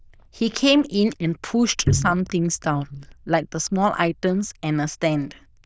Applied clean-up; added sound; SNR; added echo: neural diffusion model UNIVERSE++.